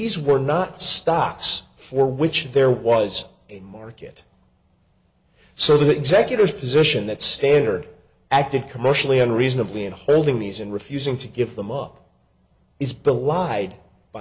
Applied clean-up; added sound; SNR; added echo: none; none; none; none.